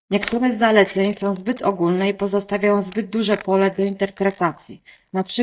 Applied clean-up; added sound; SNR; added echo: neural mask model DeepFilterNet 3.